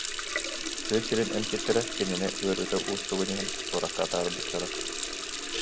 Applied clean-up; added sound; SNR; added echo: none; Water tap, faucet; 2 dB; none.